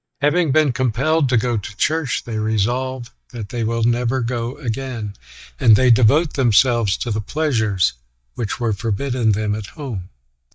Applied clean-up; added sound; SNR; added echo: neural mask model DeepFilterNet 3.